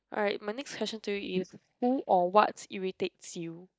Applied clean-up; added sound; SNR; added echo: neural mask model DeepFilterNet 3.